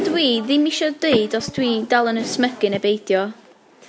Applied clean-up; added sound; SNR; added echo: none; Telephone; 12 dB; none.